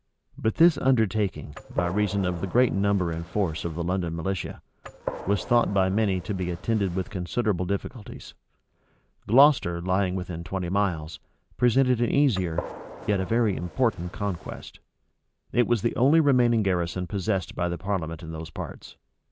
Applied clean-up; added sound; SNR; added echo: none; Gunshot, gunfire; 13 dB; none.